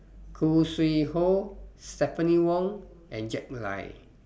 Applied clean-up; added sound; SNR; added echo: none; none; none; none.